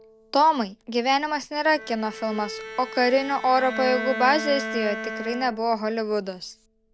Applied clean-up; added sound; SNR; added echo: none; Bowed string instrument; 11 dB; none.